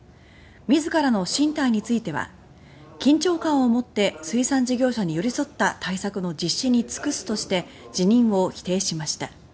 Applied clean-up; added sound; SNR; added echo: none; none; none; none.